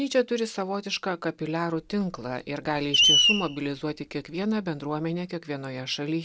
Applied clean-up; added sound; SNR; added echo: none; Screech; -2 dB; none.